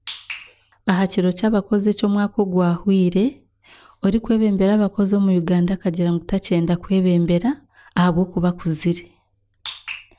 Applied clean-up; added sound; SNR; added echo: none; none; none; none.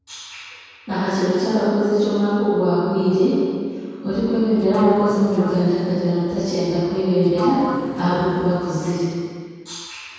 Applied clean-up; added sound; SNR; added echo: none; Sliding door; 11 dB; reverberation time 2.2 s.